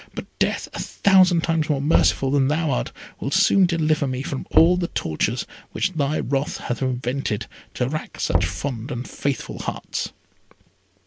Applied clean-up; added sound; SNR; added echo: none; Knock / Wood; 7 dB; none.